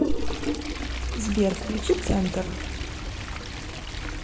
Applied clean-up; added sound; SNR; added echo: none; Toilet flush; 6 dB; reverberation time 2.1 s.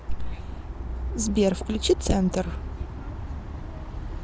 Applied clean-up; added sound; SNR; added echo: none; none; none; none.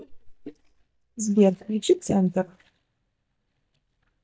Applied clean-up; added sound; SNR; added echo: neural mask model DeepFilterNet 3.